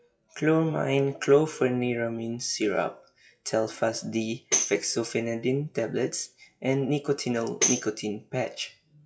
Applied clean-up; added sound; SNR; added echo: classical method WPE with log-MMSE.